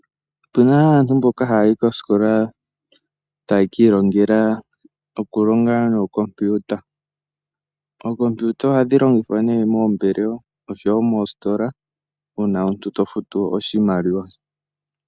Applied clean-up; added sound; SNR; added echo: none; none; none; none.